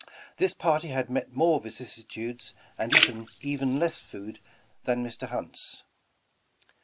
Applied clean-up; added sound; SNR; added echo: none; Splash, splatter; 0 dB; none.